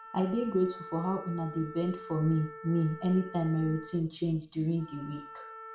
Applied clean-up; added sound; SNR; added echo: none; Wind instrument, woodwind instrument; 15 dB; reverberation time 0.4 s.